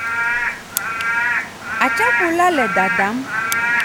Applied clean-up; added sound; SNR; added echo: none; Rain / Frog; -2 dB; none.